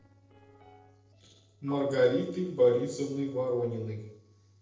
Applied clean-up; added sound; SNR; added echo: neural separator model SepFormer DNS4.